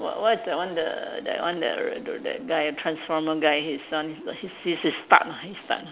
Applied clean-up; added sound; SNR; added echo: none; none; none; none.